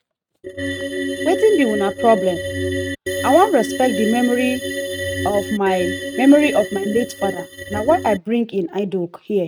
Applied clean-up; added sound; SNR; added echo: neural mask model RNNoise.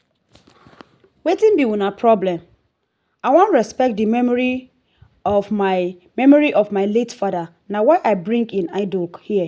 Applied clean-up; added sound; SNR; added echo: none; none; none; none.